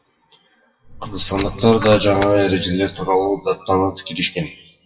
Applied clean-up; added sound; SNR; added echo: classical method WPE with log-MMSE.